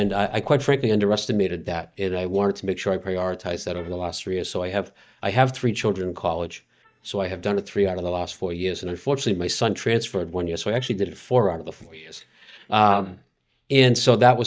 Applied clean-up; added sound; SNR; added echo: neural mask model DeepFilterNet 3.